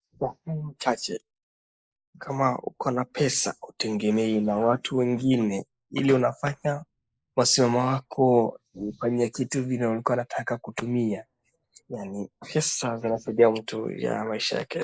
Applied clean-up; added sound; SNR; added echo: neural mask model Resemble Enhance denoiser.